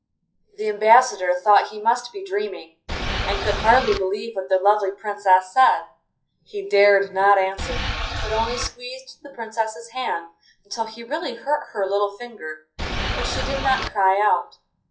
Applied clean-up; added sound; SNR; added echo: classical method WPE with log-MMSE.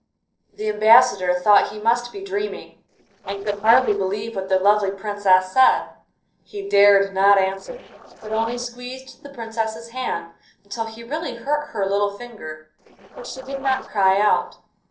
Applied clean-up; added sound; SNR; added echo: neural separator model SepFormer DNS4.